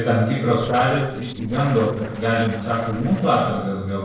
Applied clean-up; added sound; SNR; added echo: neural separator model SepFormer DNS4.